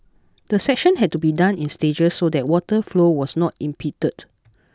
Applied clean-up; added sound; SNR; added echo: none; Bell; 14 dB; none.